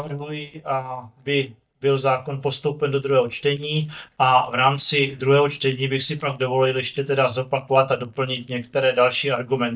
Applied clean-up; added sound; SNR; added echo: neural mask model DeepFilterNet 3.